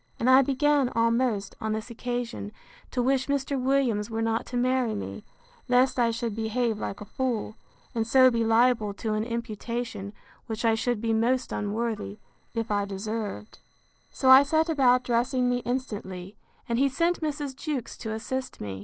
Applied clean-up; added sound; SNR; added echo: neural separator model SepFormer DNS4.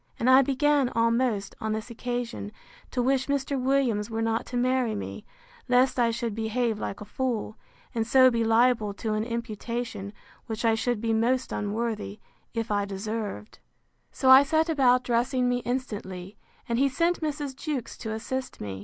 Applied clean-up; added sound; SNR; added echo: none; none; none; none.